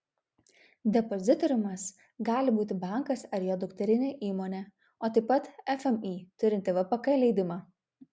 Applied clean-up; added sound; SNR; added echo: none; none; none; none.